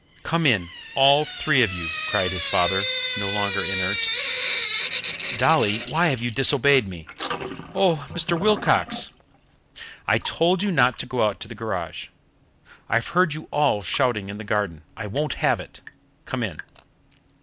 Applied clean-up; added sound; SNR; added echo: none; Drip / Sink (filling or washing); 5 dB; none.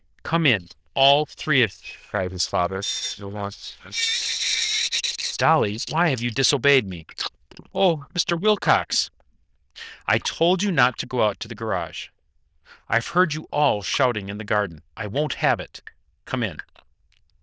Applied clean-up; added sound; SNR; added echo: neural diffusion model UNIVERSE++.